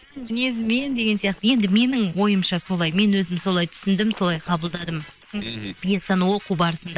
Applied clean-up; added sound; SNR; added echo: neural separator model SepFormer WHAM!.